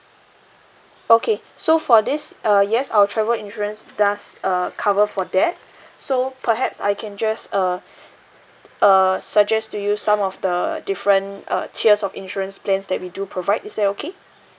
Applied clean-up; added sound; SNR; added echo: none; none; none; none.